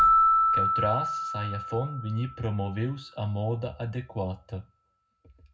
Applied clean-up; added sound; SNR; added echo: none; Keyboard (musical); -4 dB; reverberation time 0.3 s.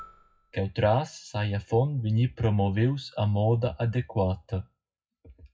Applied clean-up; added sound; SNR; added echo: classical method WPE with log-MMSE.